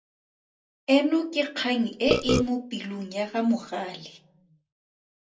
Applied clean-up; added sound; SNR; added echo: none; Burping, eructation; -3 dB; reverberation time 0.2 s.